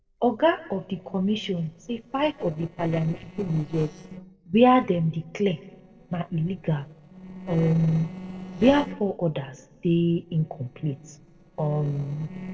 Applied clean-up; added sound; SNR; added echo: neural separator model SepFormer DNS4.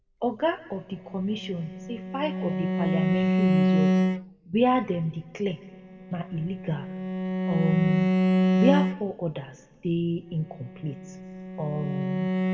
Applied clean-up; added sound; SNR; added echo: none; Bowed string instrument; -2 dB; reverberation time 1.1 s.